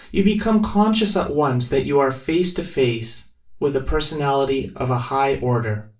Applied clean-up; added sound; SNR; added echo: none; none; none; reverberation time 0.3 s.